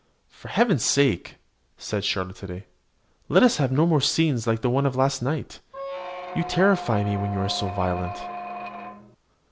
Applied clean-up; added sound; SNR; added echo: none; Squeak; 8 dB; none.